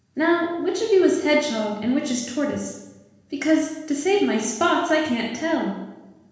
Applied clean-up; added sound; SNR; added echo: none; none; none; reverberation time 1.1 s.